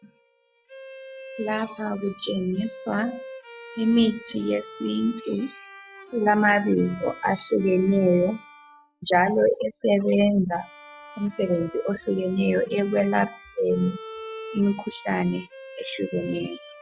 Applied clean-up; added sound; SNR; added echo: classical method log-MMSE.